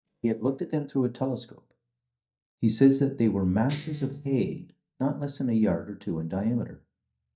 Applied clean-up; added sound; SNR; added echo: neural mask model DeepFilterNet 3.